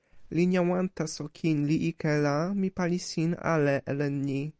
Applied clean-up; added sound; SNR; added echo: none; none; none; none.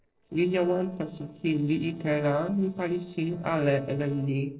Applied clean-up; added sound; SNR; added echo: neural separator model SepFormer DNS4.